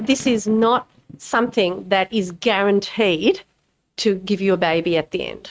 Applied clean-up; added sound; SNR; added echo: neural mask model RNNoise.